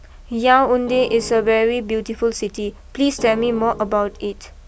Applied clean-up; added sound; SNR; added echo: none; Keyboard (musical); 16 dB; none.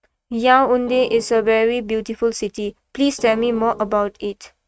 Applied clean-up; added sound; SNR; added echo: neural mask model RNNoise.